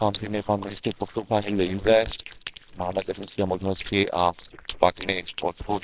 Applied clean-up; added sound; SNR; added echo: neural separator model SepFormer WHAMR!.